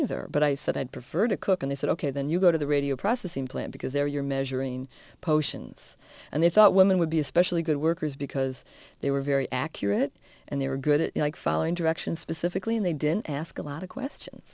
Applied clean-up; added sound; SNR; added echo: none; none; none; none.